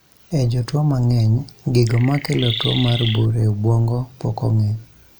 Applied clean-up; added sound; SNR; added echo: none; Chirp, tweet; 9 dB; none.